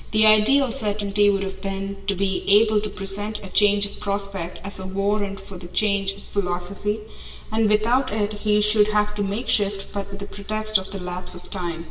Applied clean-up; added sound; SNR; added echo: none; none; none; reverberation time 1.4 s.